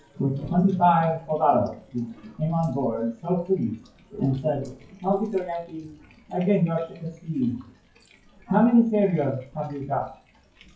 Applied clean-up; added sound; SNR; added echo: classical method WPE with log-MMSE.